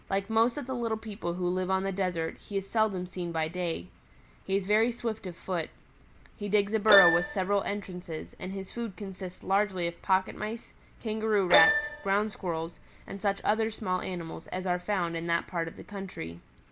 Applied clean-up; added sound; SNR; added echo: none; Keyboard (musical); 3 dB; none.